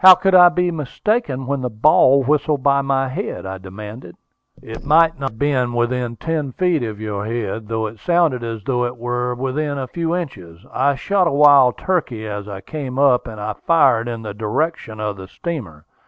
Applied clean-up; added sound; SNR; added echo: none; none; none; none.